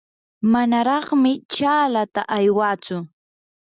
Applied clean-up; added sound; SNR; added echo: none; none; none; none.